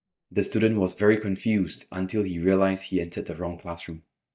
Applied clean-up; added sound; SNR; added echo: neural mask model DeepFilterNet 3.